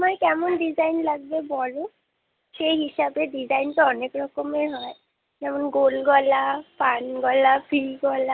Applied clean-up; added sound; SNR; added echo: none; none; none; none.